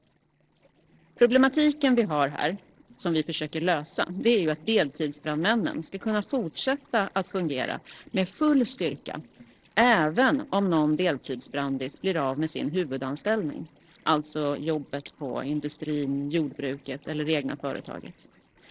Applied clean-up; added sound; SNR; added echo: neural separator model SepFormer DNS4.